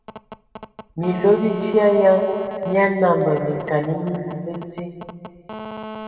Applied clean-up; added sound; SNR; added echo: none; Telephone; 15 dB; reverberation time 2.2 s.